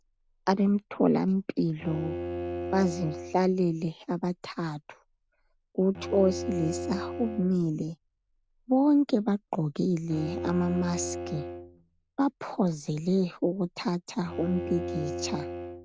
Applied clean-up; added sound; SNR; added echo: none; Bowed string instrument; 10 dB; none.